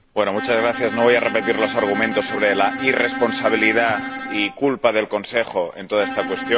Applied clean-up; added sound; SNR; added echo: none; Bowed string instrument; 8 dB; none.